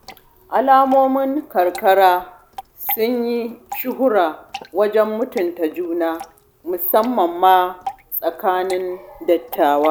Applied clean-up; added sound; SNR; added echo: none; Drip / Water; 19 dB; none.